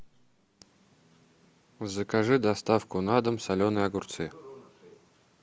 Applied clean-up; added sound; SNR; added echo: none; none; none; none.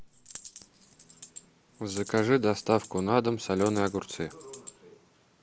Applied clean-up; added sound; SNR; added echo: none; Coin (dropping); 19 dB; none.